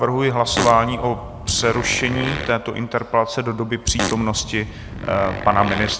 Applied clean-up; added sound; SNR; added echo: none; Fart; 7 dB; none.